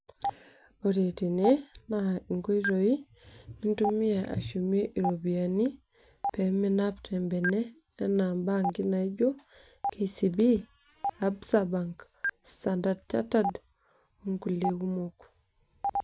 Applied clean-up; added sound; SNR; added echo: none; Stream; 10 dB; none.